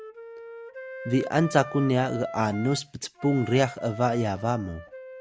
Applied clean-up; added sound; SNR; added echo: none; Wind instrument, woodwind instrument; 14 dB; none.